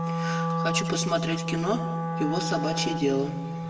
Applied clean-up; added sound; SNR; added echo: none; Wind instrument, woodwind instrument; 0 dB; reverberation time 1.1 s.